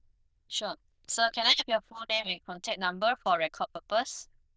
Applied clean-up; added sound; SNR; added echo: neural diffusion model UNIVERSE++.